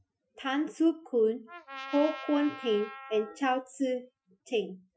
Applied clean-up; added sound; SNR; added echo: classical method Wiener filter.